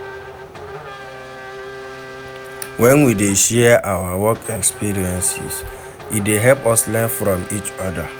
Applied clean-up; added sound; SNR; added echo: none; Race car, auto racing / Accelerating, revving, vroom; 14 dB; none.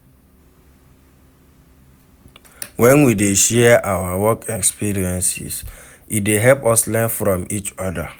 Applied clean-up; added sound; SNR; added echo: none; none; none; none.